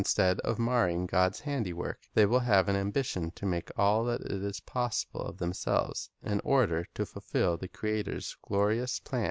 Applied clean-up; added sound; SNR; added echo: none; none; none; none.